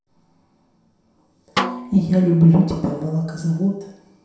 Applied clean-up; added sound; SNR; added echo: none; Snare drum; 9 dB; reverberation time 0.7 s.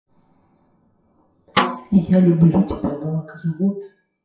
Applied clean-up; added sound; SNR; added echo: classical method WPE with log-MMSE.